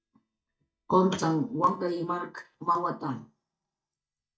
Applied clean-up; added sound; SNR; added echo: neural mask model DeepFilterNet 3.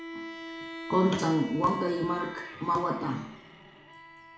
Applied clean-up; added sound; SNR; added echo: none; Bowed string instrument; 12 dB; reverberation time 0.7 s.